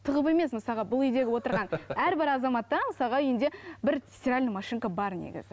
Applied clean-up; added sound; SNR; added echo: none; none; none; none.